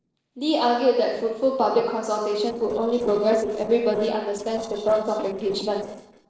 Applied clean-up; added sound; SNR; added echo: neural separator model SepFormer DNS4.